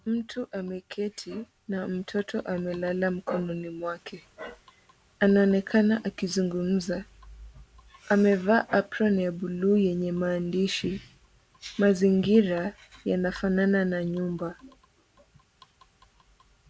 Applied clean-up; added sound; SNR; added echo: none; none; none; none.